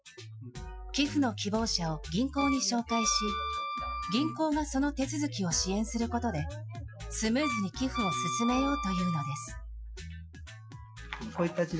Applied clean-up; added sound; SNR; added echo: classical method Wiener filter.